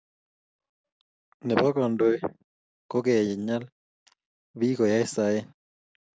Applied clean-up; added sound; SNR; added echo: none; none; none; none.